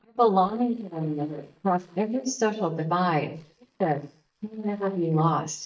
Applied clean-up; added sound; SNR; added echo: neural mask model DeepFilterNet 3.